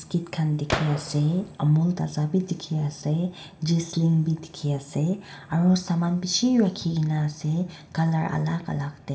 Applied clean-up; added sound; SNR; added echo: none; Gunshot, gunfire; 9 dB; reverberation time 1.2 s.